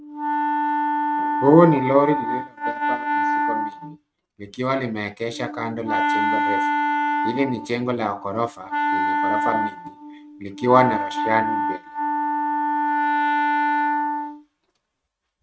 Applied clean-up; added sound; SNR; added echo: neural mask model RNNoise.